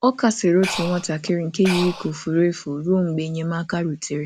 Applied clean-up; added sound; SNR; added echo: none; Breathing; 8 dB; none.